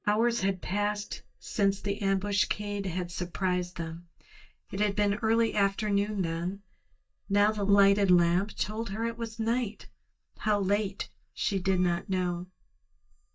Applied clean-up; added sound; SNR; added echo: neural mask model DeepFilterNet 3.